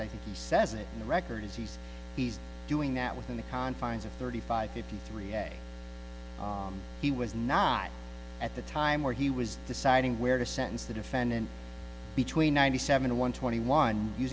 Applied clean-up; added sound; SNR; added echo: none; none; none; none.